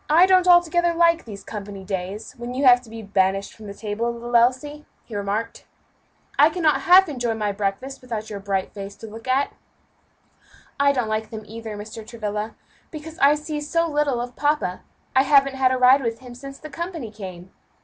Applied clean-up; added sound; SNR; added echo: none; none; none; none.